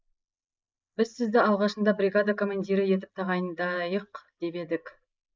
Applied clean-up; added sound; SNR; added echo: neural mask model Resemble Enhance denoiser.